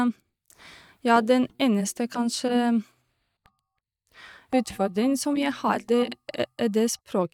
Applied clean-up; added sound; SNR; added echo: neural mask model DeepFilterNet 3.